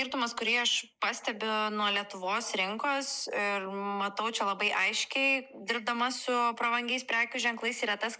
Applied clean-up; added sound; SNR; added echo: neural mask model Resemble Enhance denoiser.